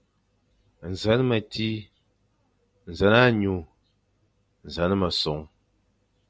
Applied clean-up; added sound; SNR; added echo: none; none; none; none.